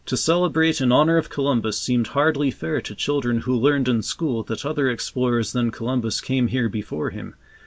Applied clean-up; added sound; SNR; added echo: none; none; none; none.